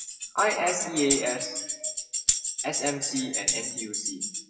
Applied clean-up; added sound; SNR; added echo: classical method WPE with log-MMSE.